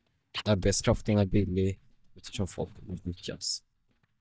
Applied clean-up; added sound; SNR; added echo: neural mask model DeepFilterNet 3.